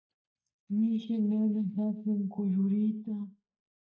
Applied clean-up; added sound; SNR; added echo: neural mask model DeepFilterNet 3.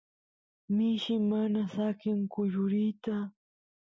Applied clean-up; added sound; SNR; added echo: none; none; none; none.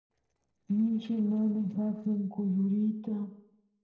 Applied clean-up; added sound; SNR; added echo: neural separator model SepFormer DNS4.